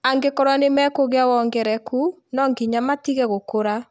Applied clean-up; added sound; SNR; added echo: none; none; none; none.